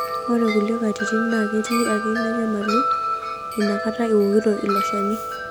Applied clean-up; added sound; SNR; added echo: none; Wind chime; 4 dB; none.